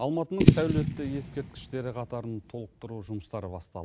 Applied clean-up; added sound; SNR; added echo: none; Fireworks / Boom; -4 dB; none.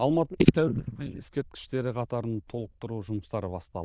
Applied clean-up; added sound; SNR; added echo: neural diffusion model UNIVERSE++.